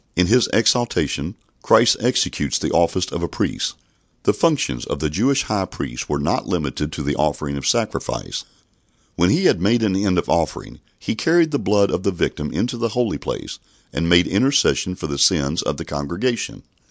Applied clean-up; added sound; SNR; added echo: none; none; none; none.